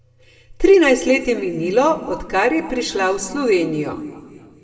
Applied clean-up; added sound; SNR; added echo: none; none; none; reverberation time 1.7 s.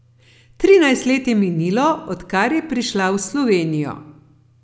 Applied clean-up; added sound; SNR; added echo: none; none; none; none.